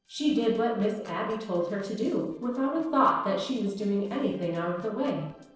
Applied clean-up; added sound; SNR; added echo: neural separator model SepFormer DNS4.